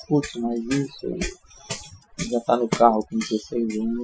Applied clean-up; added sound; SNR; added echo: classical method Wiener filter.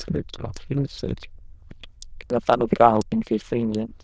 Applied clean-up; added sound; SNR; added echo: neural diffusion model UNIVERSE++.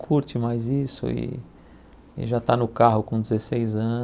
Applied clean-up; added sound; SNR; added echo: none; none; none; none.